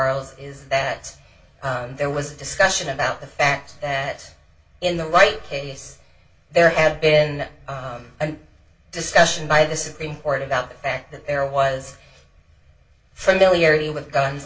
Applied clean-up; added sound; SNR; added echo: none; none; none; reverberation time 0.2 s.